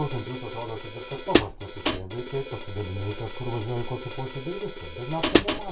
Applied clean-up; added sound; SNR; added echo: none; Hi-hat; -4 dB; reverberation time 0.3 s.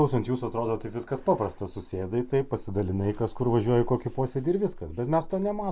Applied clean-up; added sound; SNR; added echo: none; none; none; none.